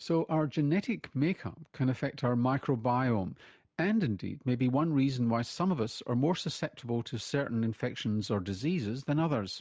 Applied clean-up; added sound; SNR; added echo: none; none; none; none.